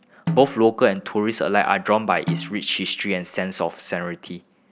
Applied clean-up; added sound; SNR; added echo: none; Snare drum; 10 dB; none.